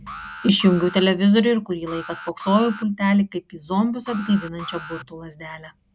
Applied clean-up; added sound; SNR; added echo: none; Alarm; 17 dB; none.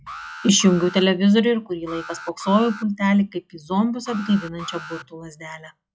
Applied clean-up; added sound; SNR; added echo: classical method log-MMSE.